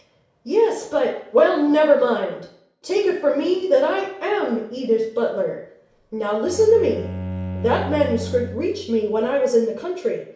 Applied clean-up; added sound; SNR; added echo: none; Bowed string instrument; 11 dB; reverberation time 0.6 s.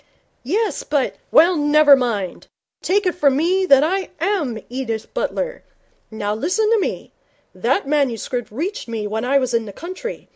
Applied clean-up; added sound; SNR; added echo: none; none; none; none.